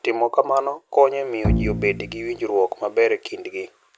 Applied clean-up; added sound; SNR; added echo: none; Bowed string instrument; 4 dB; none.